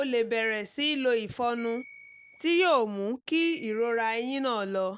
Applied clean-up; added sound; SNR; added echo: none; Bell; 17 dB; none.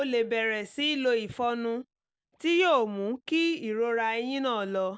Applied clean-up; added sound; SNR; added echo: none; none; none; none.